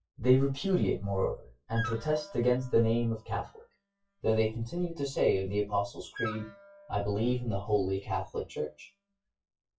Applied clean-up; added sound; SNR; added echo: classical method WPE with log-MMSE.